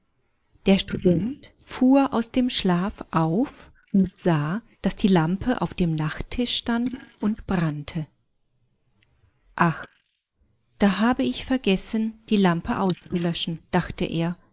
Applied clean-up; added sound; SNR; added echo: neural mask model Resemble Enhance denoiser.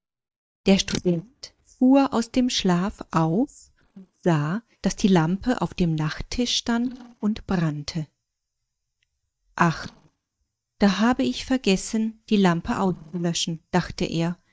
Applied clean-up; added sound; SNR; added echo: neural mask model DeepFilterNet 3.